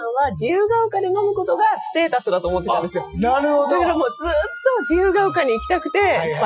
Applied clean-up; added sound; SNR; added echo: classical method Wiener filter.